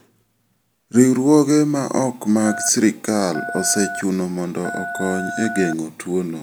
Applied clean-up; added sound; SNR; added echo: none; Telephone; 10 dB; none.